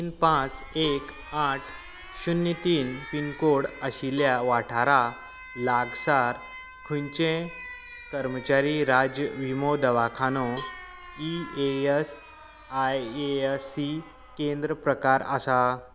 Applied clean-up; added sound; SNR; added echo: none; Alarm + Cowbell; 15 dB; none.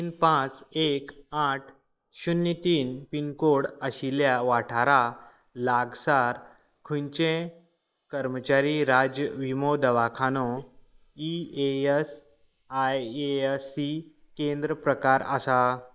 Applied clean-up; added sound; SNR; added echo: neural mask model Resemble Enhance denoiser.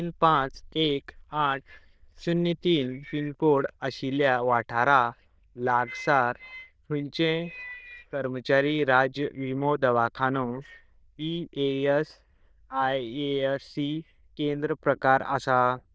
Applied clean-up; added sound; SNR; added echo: neural diffusion model UNIVERSE++.